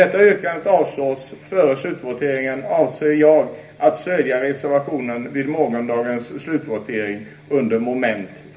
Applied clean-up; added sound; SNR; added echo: none; none; none; reverberation time 0.3 s.